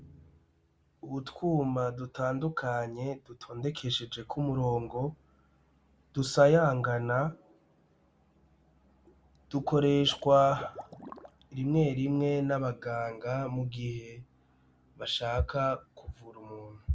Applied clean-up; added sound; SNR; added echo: none; Liquid; 17 dB; none.